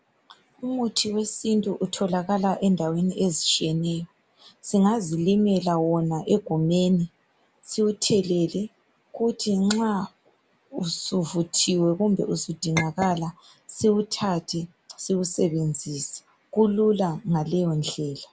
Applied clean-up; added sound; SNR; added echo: none; Chink, clink; 9 dB; none.